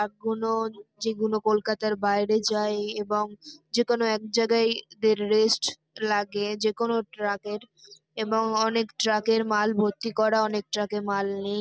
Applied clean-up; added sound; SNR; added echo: none; none; none; none.